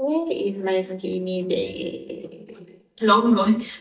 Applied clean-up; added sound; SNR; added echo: neural mask model DeepFilterNet 3.